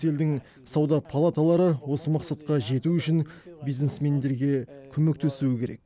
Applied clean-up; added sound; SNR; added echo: none; none; none; none.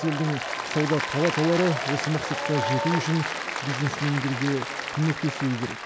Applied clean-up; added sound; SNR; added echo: none; Applause; 4 dB; none.